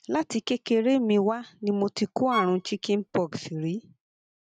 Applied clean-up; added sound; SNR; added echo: neural mask model RNNoise.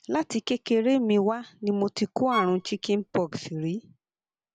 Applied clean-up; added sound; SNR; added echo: none; Bowed string instrument; 9 dB; none.